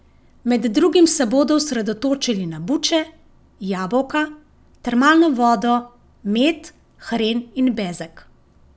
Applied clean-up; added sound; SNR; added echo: none; none; none; none.